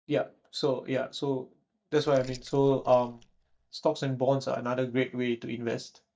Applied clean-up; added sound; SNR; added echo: neural mask model DeepFilterNet 3.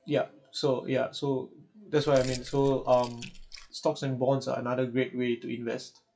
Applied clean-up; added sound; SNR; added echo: classical method WPE with log-MMSE.